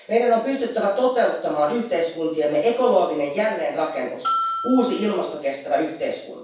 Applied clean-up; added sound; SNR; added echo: none; Bell; 5 dB; reverberation time 0.7 s.